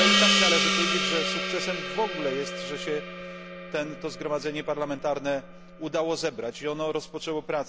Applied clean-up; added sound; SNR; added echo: none; Gong; -2 dB; none.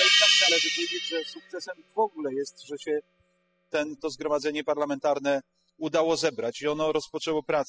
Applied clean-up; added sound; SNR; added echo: classical method spectral subtraction.